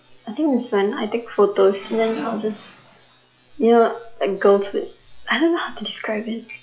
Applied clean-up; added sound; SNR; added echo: classical method log-MMSE.